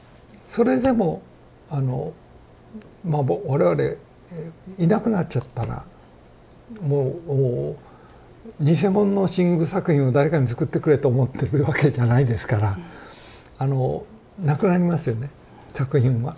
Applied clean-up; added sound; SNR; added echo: none; none; none; none.